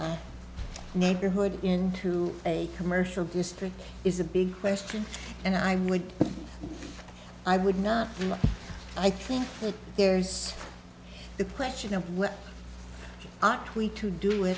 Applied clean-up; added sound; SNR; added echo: none; none; none; none.